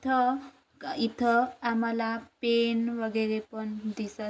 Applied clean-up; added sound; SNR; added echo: none; none; none; none.